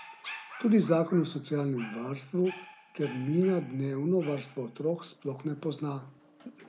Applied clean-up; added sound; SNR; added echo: none; Dog; 19 dB; none.